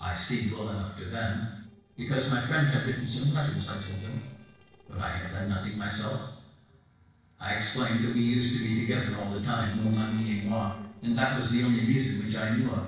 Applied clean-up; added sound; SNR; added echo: neural separator model SepFormer DNS4.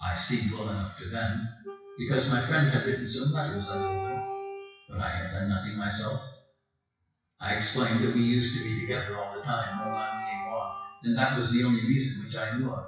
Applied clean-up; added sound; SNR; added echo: classical method WPE with log-MMSE.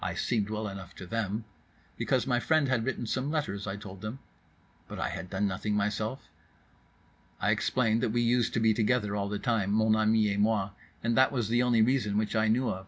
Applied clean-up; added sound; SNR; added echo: none; none; none; none.